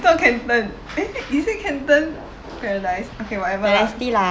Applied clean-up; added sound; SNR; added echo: none; none; none; none.